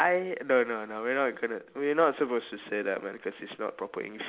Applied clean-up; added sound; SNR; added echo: none; none; none; none.